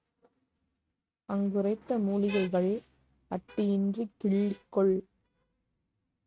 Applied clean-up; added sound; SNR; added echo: neural mask model RNNoise.